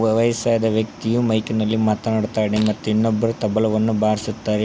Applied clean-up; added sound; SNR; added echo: none; Fart; 19 dB; none.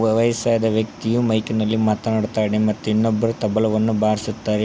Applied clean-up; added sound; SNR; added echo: none; none; none; none.